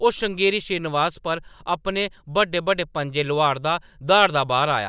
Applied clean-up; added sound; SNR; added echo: none; none; none; none.